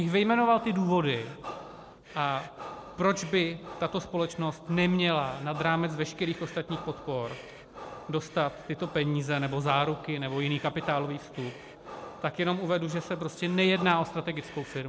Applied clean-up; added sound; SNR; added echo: none; Breathing; 16 dB; none.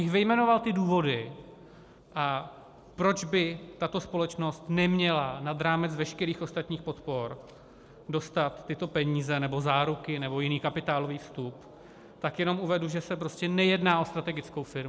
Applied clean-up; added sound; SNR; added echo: none; none; none; none.